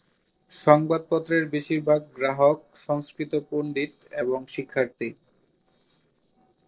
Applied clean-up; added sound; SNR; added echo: neural separator model SepFormer DNS4.